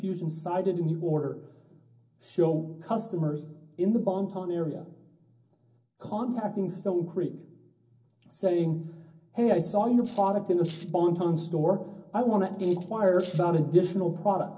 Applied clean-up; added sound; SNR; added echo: none; Cutlery, silverware; 16 dB; reverberation time 0.4 s.